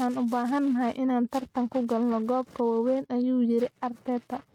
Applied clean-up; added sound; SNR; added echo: neural mask model RNNoise.